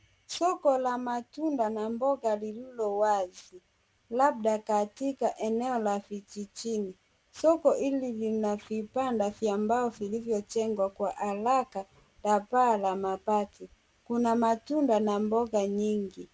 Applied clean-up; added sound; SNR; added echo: none; none; none; none.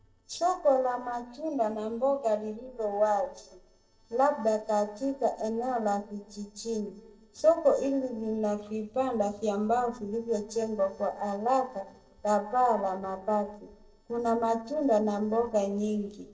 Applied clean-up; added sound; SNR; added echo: neural separator model SepFormer DNS4.